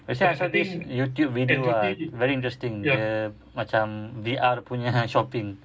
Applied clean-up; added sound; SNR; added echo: none; none; none; none.